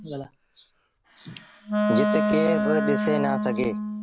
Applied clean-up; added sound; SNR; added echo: none; Wind instrument, woodwind instrument; -2 dB; none.